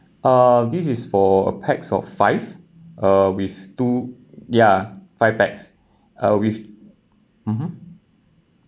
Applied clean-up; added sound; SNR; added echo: none; none; none; none.